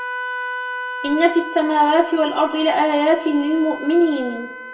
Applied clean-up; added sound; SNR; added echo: none; Wind instrument, woodwind instrument; 11 dB; reverberation time 0.7 s.